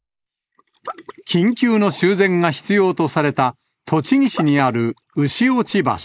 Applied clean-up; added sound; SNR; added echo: neural mask model Resemble Enhance denoiser.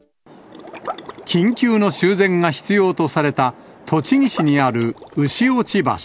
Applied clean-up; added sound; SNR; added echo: none; Liquid; 17 dB; none.